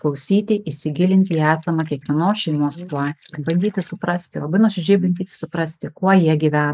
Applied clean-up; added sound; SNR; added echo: neural mask model Resemble Enhance denoiser.